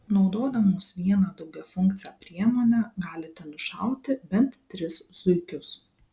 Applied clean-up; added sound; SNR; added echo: none; none; none; none.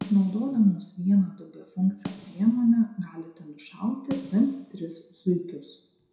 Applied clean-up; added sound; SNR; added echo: none; Snare drum; 18 dB; reverberation time 0.6 s.